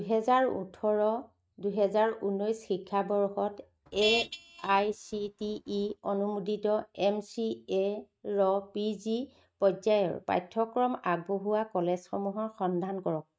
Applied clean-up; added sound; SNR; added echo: neural mask model RNNoise.